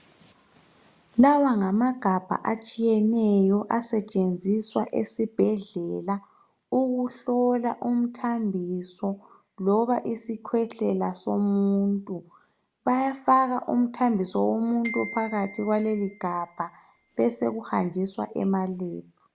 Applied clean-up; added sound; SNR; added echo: none; Glockenspiel; 16 dB; none.